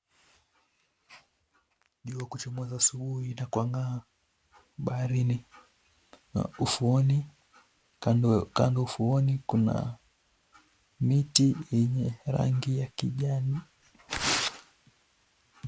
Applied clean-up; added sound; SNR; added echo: none; none; none; none.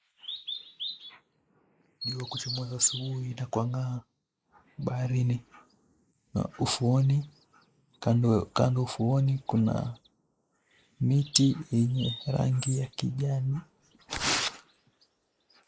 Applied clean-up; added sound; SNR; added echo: neural mask model Resemble Enhance denoiser.